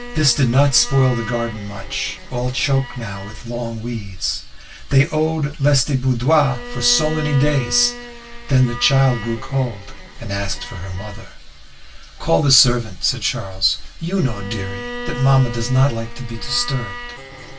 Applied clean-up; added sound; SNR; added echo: none; Bowed string instrument; 15 dB; reverberation time 0.1 s.